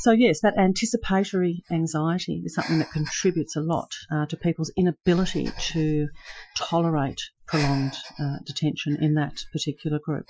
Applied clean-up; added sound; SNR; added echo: classical method Wiener filter.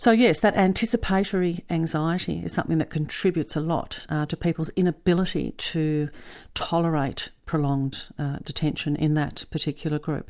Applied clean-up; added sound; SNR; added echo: none; none; none; none.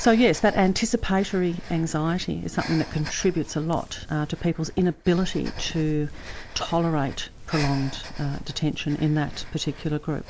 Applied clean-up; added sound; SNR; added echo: none; Breathing; 12 dB; none.